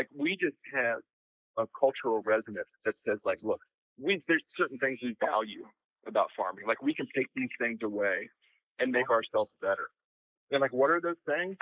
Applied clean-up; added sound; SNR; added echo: neural mask model Resemble Enhance denoiser.